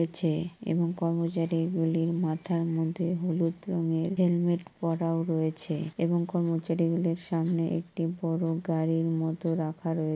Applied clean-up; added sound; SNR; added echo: none; none; none; none.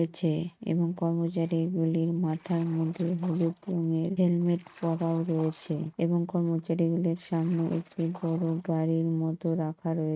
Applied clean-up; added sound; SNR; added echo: neural mask model RNNoise.